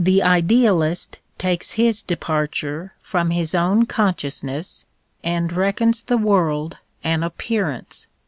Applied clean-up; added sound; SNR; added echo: none; none; none; none.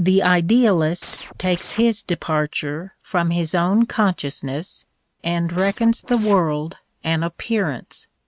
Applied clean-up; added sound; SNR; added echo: neural mask model RNNoise.